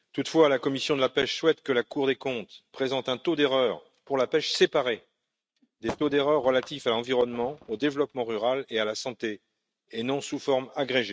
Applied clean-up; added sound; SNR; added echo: neural mask model RNNoise.